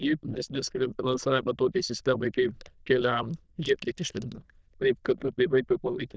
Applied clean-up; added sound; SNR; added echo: neural diffusion model UNIVERSE++.